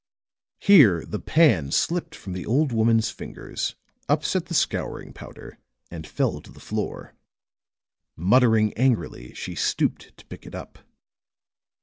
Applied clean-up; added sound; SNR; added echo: none; none; none; none.